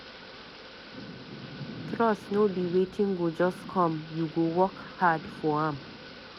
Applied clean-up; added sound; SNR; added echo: none; Thunder / Rain; 14 dB; none.